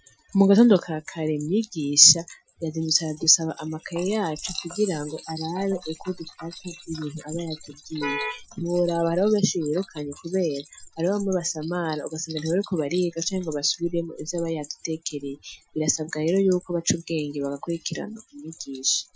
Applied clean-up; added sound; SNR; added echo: classical method Wiener filter.